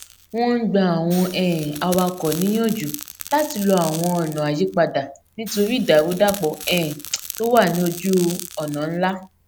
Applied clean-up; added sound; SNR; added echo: none; Crackle; 15 dB; none.